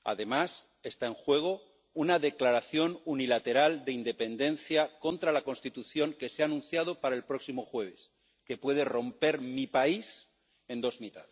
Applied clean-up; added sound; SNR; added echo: none; none; none; none.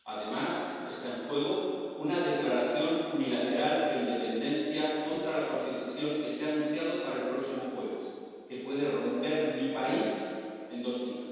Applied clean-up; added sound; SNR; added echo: none; none; none; reverberation time 2.1 s.